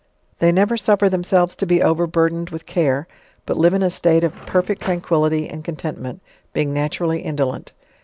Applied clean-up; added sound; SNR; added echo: none; Cutlery, silverware / Drawer open or close; 17 dB; none.